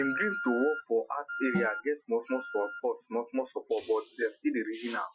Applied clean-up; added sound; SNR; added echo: classical method Wiener filter.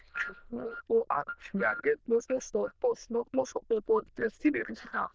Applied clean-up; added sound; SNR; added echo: neural diffusion model UNIVERSE++.